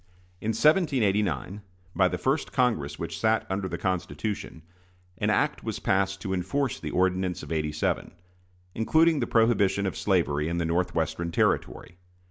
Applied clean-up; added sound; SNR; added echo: none; none; none; none.